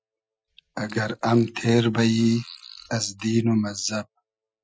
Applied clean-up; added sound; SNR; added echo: classical method Wiener filter.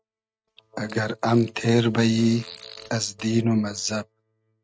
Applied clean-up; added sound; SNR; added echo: neural mask model RNNoise.